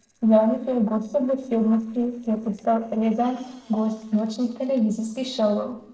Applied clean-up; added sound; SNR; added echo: neural separator model SepFormer DNS4.